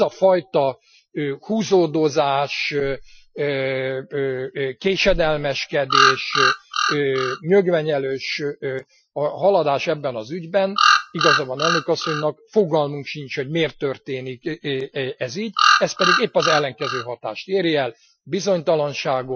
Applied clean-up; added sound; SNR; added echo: classical method Wiener filter.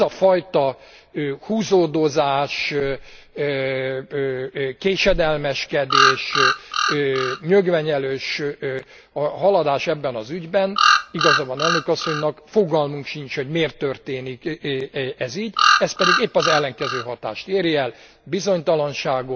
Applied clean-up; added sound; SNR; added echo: none; Bird vocalization, bird call, bird song; -2 dB; none.